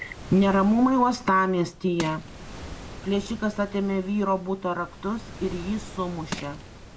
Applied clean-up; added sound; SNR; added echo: none; Waves, surf + Crushing; 14 dB; none.